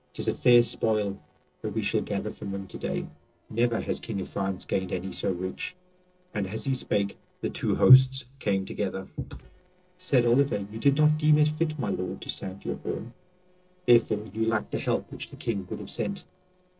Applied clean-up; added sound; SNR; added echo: neural separator model SepFormer DNS4.